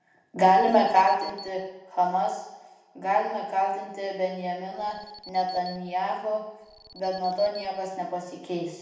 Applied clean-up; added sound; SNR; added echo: none; Alarm; 20 dB; reverberation time 0.9 s.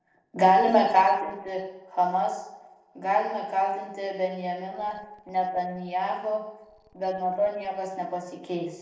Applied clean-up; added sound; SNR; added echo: neural separator model SepFormer DNS4.